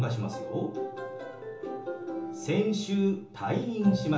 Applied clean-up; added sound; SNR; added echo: none; none; none; reverberation time 1.2 s.